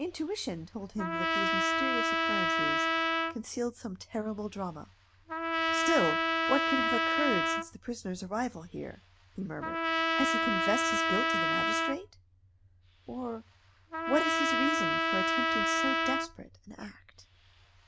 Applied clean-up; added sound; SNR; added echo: none; Trumpet; -5 dB; none.